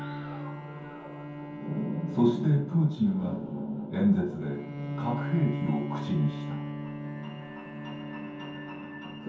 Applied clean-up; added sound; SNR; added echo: none; Bowed string instrument; 8 dB; reverberation time 0.6 s.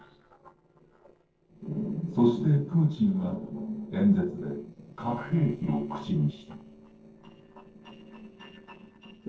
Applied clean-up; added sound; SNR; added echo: neural separator model SepFormer DNS4.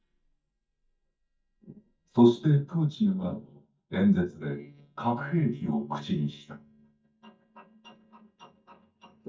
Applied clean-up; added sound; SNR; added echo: neural mask model DeepFilterNet 3.